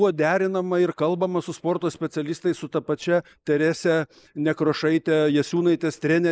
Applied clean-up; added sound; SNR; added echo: neural mask model Resemble Enhance denoiser.